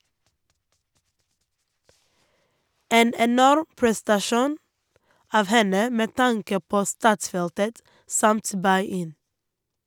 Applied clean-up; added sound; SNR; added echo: none; none; none; none.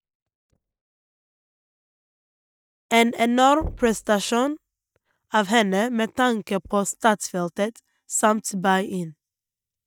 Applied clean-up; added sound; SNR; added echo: neural mask model DeepFilterNet 3.